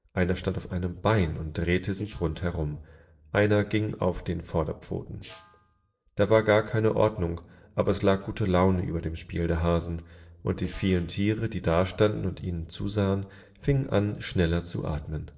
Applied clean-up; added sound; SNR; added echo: neural separator model SepFormer DNS4.